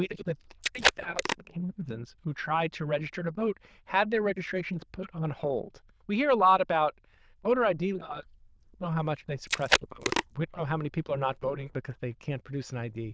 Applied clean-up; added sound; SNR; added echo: neural diffusion model UNIVERSE++.